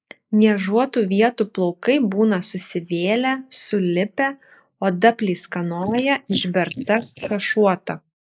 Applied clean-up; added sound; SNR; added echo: neural mask model Resemble Enhance denoiser.